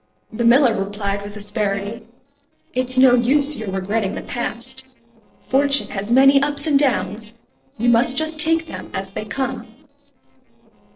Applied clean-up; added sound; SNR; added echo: neural separator model SepFormer DNS4.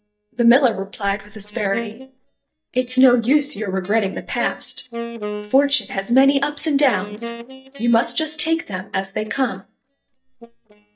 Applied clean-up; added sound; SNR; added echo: neural mask model DeepFilterNet 3.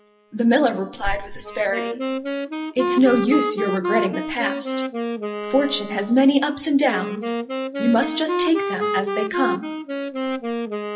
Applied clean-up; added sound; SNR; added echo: classical method WPE with log-MMSE.